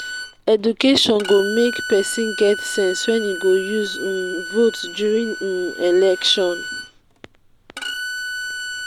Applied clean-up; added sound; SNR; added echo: none; Bowed string instrument; 10 dB; none.